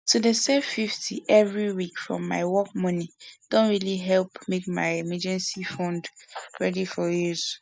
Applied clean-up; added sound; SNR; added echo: neural mask model DeepFilterNet 3.